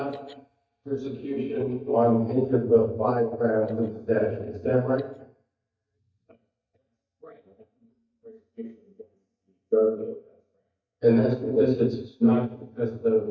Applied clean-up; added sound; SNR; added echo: neural mask model DeepFilterNet 3.